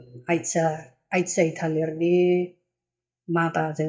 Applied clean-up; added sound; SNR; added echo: neural mask model DeepFilterNet 3.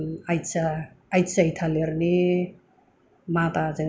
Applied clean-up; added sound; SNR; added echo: none; none; none; none.